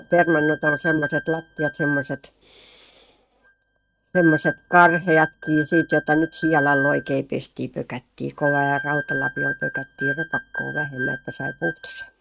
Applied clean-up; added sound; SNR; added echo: neural mask model RNNoise.